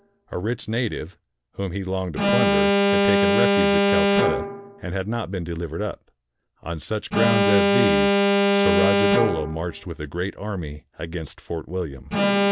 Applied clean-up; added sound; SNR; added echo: none; Alarm; -5 dB; none.